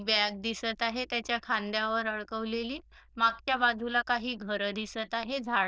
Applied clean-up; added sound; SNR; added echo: neural diffusion model UNIVERSE++.